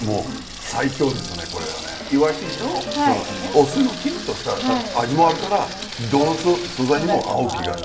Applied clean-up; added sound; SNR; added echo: none; Sink (filling or washing) / Water tap, faucet; 12 dB; reverberation time 0.7 s.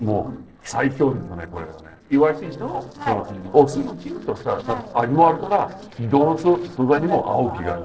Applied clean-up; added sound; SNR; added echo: neural separator model SepFormer DNS4.